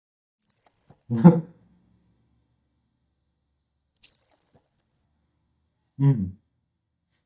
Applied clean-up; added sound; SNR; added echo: neural mask model DeepFilterNet 3.